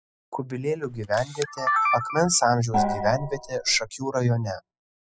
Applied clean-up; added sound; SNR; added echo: classical method spectral subtraction.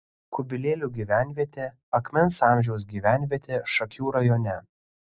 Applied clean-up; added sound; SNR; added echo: none; none; none; none.